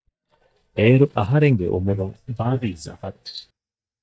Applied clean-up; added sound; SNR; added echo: neural mask model DeepFilterNet 3.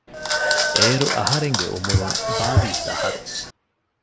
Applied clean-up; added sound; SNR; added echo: none; Applause / Clapping + Walk, footsteps / Bird vocalization, bird call, bird song; -4 dB; none.